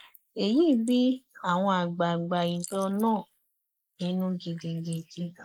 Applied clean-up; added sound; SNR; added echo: neural mask model Resemble Enhance denoiser.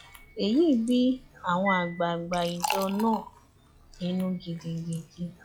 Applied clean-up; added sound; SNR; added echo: classical method log-MMSE.